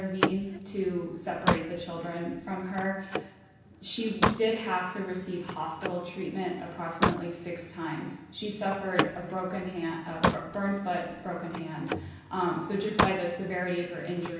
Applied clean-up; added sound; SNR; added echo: none; Slam; 2 dB; reverberation time 0.9 s.